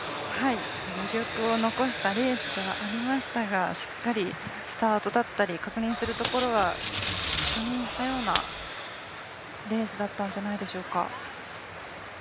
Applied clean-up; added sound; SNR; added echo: none; Packing tape, duct tape; 6 dB; none.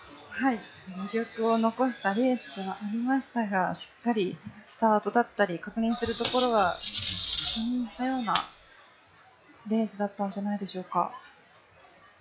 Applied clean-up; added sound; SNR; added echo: classical method log-MMSE.